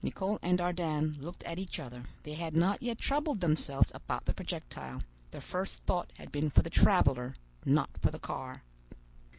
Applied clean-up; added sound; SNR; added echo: none; none; none; none.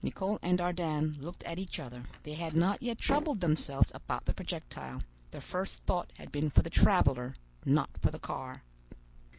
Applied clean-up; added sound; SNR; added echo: none; Slam; 12 dB; none.